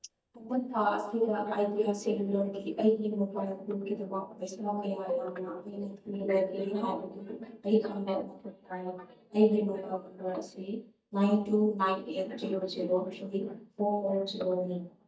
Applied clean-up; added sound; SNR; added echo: neural mask model DeepFilterNet 3.